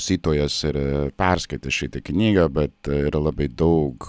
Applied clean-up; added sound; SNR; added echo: none; none; none; none.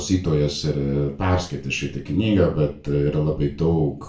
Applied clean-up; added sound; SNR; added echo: none; none; none; reverberation time 0.3 s.